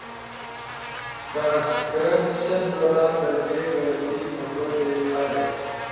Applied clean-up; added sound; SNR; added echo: none; Buzz; 10 dB; reverberation time 1.9 s.